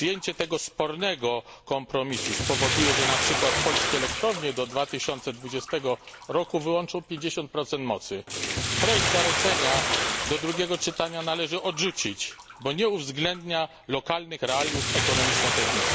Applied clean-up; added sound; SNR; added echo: none; Bathtub (filling or washing); 1 dB; none.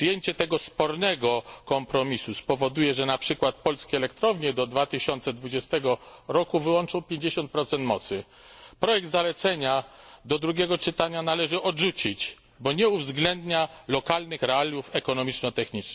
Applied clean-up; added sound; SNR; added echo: none; none; none; none.